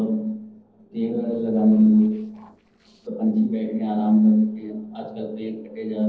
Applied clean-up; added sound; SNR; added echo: neural separator model SepFormer DNS4.